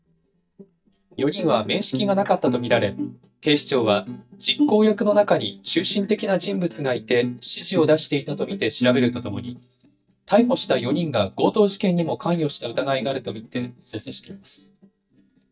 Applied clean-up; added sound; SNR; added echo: neural mask model DeepFilterNet 3.